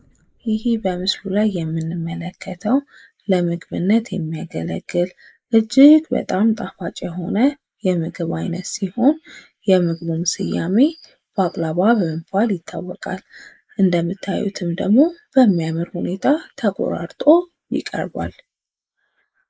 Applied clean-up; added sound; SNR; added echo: neural mask model Resemble Enhance denoiser.